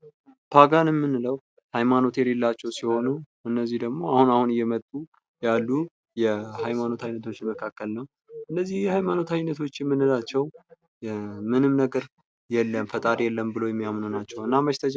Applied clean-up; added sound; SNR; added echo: none; none; none; none.